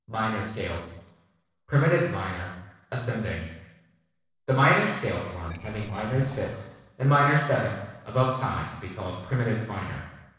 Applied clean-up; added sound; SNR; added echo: neural separator model SepFormer DNS4.